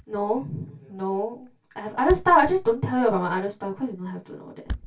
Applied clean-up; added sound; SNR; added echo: none; Thump, thud; 15 dB; reverberation time 0.2 s.